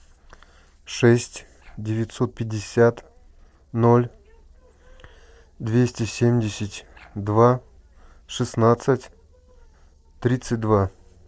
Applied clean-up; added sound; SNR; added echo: neural separator model SepFormer DNS4.